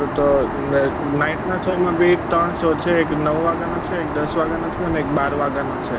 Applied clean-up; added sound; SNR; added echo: none; Aircraft; 5 dB; none.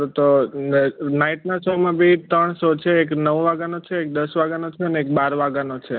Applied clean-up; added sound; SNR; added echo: none; none; none; none.